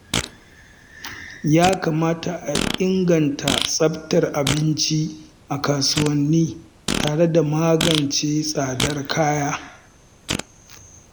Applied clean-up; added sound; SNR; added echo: none; Fart; 8 dB; none.